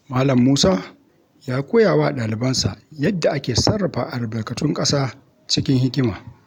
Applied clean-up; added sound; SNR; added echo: none; none; none; none.